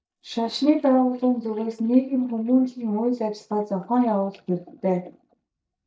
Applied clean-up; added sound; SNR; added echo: neural mask model DeepFilterNet 3.